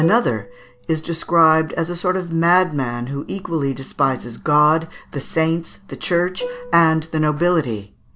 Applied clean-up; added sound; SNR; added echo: none; Plucked string instrument; 15 dB; none.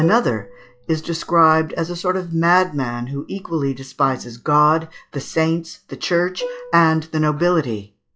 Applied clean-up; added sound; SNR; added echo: classical method log-MMSE.